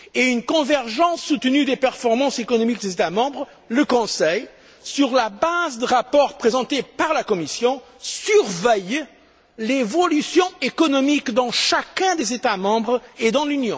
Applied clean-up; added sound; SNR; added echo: none; none; none; none.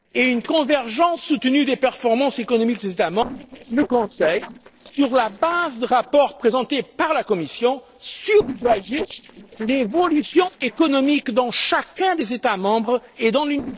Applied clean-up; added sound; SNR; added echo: neural separator model SepFormer DNS4.